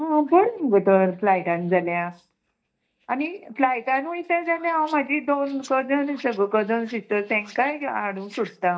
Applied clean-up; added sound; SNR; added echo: neural mask model DeepFilterNet 3.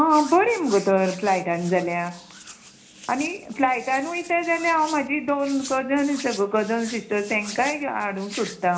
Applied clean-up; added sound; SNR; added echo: none; Hands; 17 dB; reverberation time 0.4 s.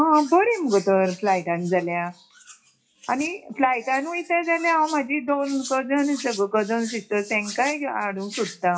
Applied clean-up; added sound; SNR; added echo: classical method WPE with log-MMSE.